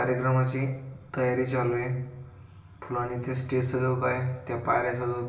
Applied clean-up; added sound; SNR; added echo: none; none; none; reverberation time 0.8 s.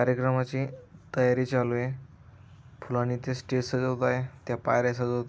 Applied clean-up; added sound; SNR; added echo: none; none; none; none.